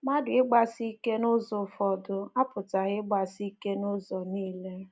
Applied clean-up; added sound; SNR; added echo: none; none; none; none.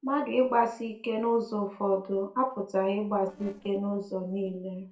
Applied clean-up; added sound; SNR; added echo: neural separator model SepFormer DNS4.